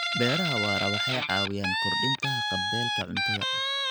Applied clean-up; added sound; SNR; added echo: none; Guitar; -3 dB; none.